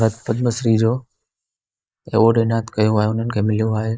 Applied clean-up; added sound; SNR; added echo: neural mask model Resemble Enhance denoiser.